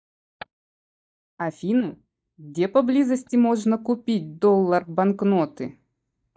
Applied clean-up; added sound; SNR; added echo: neural mask model DeepFilterNet 3.